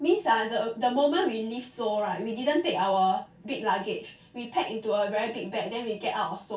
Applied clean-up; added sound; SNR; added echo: none; none; none; reverberation time 0.2 s.